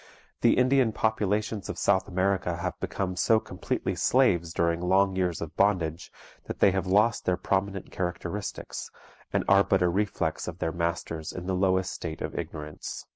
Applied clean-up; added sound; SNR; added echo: none; none; none; none.